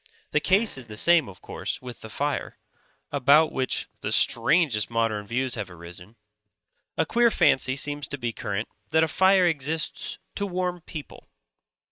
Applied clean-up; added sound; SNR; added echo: neural mask model RNNoise.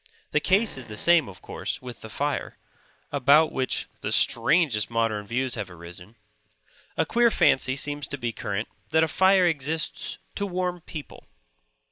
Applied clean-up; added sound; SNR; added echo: none; Fart; 18 dB; none.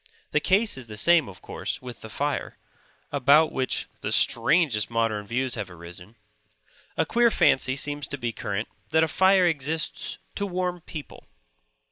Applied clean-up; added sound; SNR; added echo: none; none; none; none.